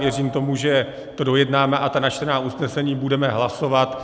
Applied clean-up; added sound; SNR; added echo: none; none; none; none.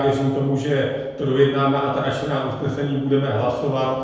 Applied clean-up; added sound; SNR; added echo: none; none; none; reverberation time 1.2 s.